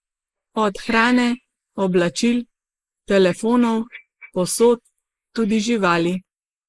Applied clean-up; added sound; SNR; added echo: neural mask model Resemble Enhance denoiser.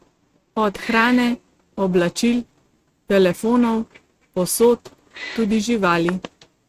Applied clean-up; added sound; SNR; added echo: neural mask model RNNoise.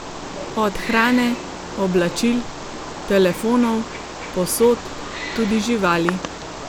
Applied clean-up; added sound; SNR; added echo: none; Wild animals; 10 dB; none.